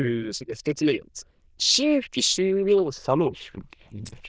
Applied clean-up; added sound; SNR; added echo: neural diffusion model UNIVERSE++.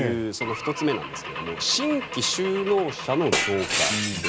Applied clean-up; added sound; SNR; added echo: none; Glass / Engine / Car; 4 dB; none.